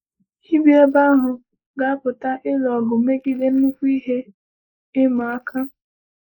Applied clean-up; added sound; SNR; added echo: neural mask model Resemble Enhance denoiser.